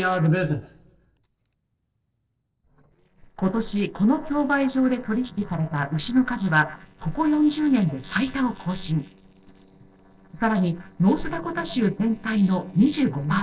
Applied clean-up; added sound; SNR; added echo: neural separator model SepFormer DNS4.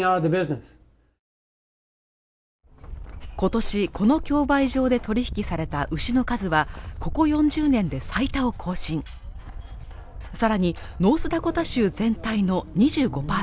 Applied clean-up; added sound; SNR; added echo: none; none; none; none.